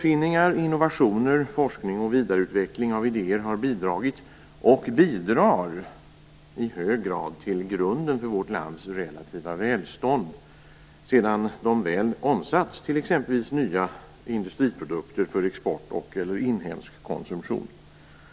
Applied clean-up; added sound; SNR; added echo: none; none; none; none.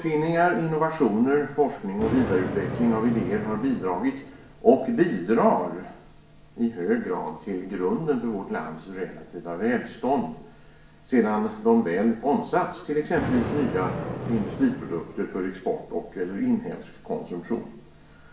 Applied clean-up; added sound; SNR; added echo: none; Thunder; 12 dB; reverberation time 0.7 s.